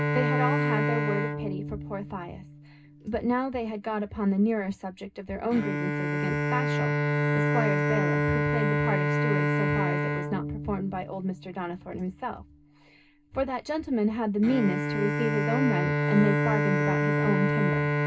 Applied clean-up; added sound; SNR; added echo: none; Bowed string instrument; -2 dB; reverberation time 0.2 s.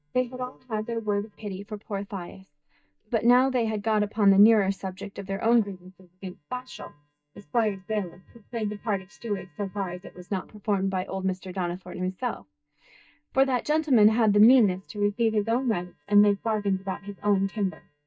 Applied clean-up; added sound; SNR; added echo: neural mask model DeepFilterNet 3.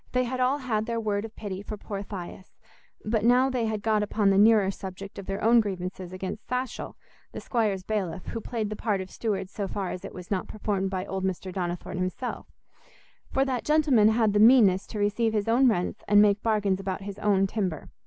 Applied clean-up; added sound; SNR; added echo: none; none; none; none.